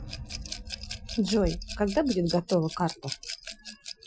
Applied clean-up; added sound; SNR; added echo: classical method Wiener filter.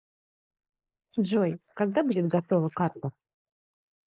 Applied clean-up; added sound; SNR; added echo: neural mask model Resemble Enhance denoiser.